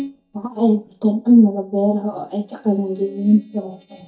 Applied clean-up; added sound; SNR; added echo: neural mask model DeepFilterNet 3.